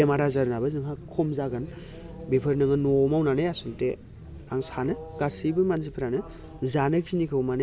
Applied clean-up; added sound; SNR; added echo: none; none; none; none.